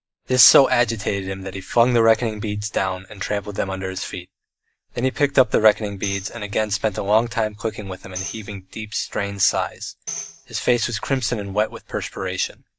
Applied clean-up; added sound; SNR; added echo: neural mask model DeepFilterNet 3.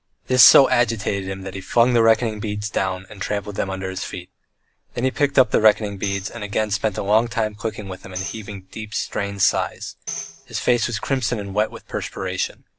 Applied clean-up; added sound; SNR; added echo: none; Tambourine; 15 dB; none.